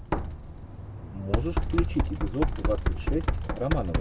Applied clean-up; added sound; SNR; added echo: none; Knock; -4 dB; none.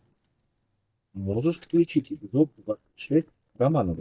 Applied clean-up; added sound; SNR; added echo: neural mask model DeepFilterNet 3.